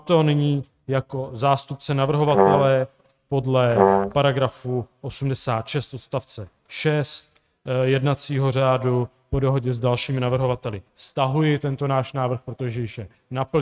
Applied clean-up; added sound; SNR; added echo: neural mask model RNNoise.